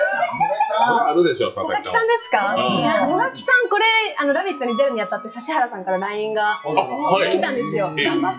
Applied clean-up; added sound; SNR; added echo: classical method WPE with log-MMSE.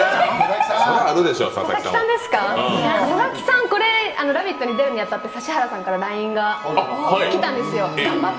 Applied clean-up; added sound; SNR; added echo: none; Wind instrument, woodwind instrument; 19 dB; reverberation time 2.0 s.